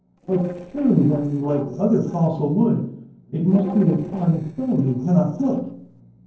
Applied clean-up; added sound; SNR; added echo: neural separator model SepFormer DNS4.